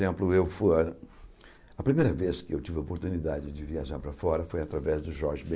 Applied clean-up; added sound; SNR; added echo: none; none; none; none.